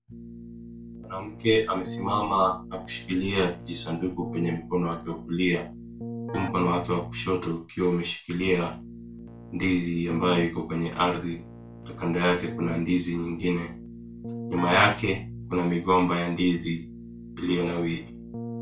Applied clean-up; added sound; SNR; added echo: none; Keyboard (musical); 12 dB; reverberation time 0.2 s.